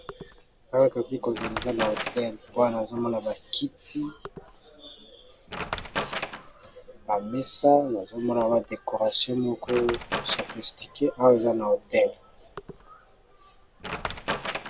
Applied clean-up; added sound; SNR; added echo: none; Wood; 12 dB; none.